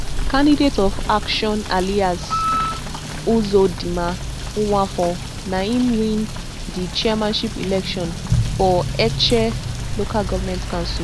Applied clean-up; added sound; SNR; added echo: none; Motor vehicle (road) / Rain + Wind instrument, woodwind instrument; 4 dB; none.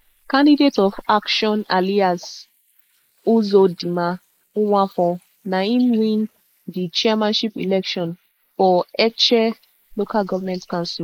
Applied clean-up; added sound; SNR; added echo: neural mask model Resemble Enhance denoiser.